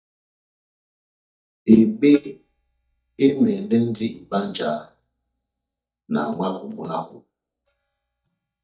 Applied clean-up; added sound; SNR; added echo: neural mask model DeepFilterNet 3.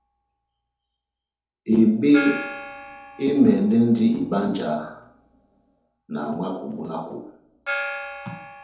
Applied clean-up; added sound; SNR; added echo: none; Gong; 13 dB; reverberation time 2.1 s.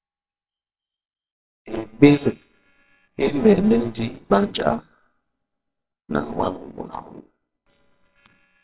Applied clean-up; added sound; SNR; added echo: neural separator model SepFormer WHAMR!.